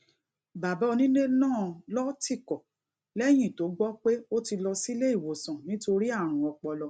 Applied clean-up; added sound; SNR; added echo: none; none; none; none.